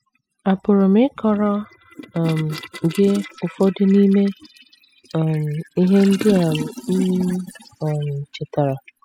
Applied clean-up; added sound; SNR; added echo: classical method spectral subtraction.